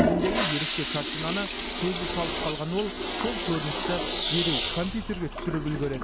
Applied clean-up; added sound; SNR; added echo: none; Toilet flush; -1 dB; none.